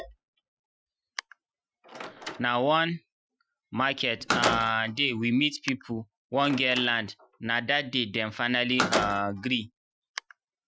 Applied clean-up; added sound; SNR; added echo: classical method Wiener filter.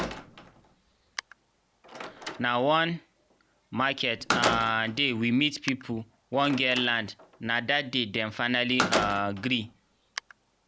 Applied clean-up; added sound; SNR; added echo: none; Slam; 7 dB; none.